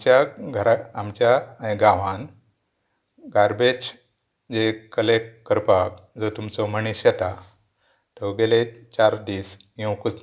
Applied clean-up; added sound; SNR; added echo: none; none; none; none.